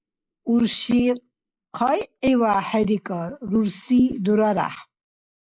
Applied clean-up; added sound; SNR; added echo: neural mask model Resemble Enhance denoiser.